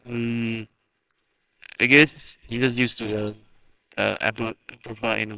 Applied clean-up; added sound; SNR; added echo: neural separator model SepFormer WHAMR!.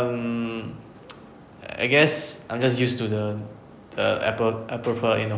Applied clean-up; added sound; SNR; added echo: none; none; none; none.